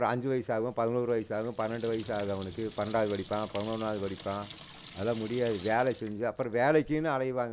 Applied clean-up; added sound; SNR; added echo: none; Sink (filling or washing) / Water tap, faucet; 19 dB; none.